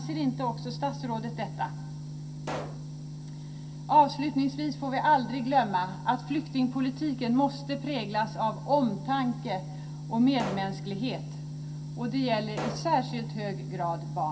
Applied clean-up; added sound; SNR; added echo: none; Explosion; 13 dB; reverberation time 0.3 s.